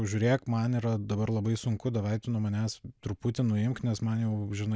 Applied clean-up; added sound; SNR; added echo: none; none; none; none.